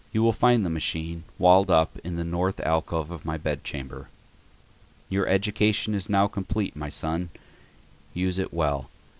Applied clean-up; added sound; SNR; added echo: none; none; none; none.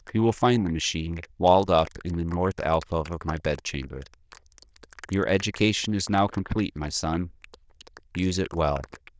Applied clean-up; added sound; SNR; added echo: neural diffusion model UNIVERSE++.